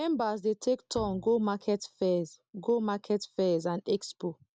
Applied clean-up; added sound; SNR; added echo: none; Bowed string instrument; 18 dB; none.